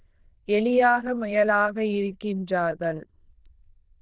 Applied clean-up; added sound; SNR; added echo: neural diffusion model UNIVERSE++.